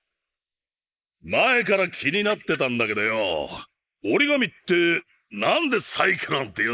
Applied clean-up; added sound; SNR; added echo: neural mask model Resemble Enhance denoiser.